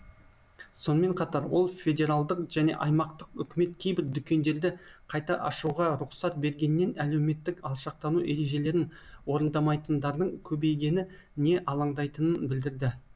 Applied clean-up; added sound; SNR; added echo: none; none; none; none.